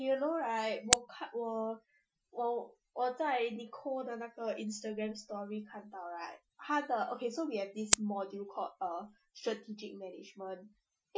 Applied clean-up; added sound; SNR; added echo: classical method Wiener filter.